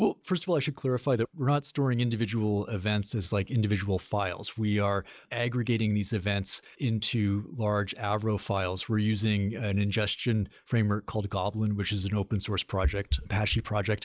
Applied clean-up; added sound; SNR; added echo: none; none; none; none.